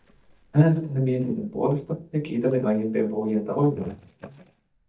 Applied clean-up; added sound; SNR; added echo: neural mask model DeepFilterNet 3.